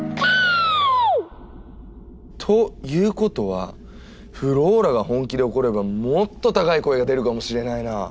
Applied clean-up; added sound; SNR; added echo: none; none; none; none.